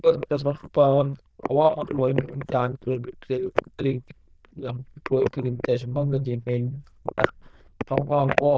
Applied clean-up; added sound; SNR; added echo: neural diffusion model UNIVERSE++.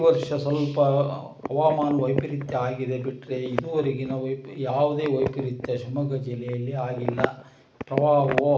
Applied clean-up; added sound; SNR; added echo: none; none; none; none.